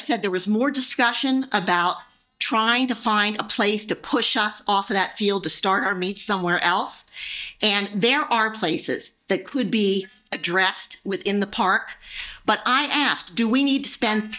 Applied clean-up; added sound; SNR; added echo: neural mask model DeepFilterNet 3.